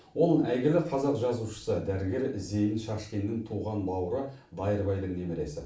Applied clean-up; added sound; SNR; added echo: none; none; none; reverberation time 0.4 s.